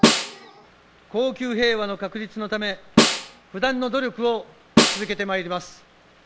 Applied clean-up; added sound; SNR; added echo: none; Snare drum; -3 dB; none.